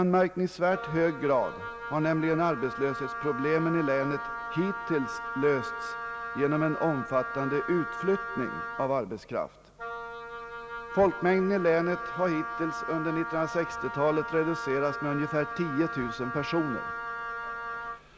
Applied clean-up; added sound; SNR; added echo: none; Wind instrument, woodwind instrument; 7 dB; none.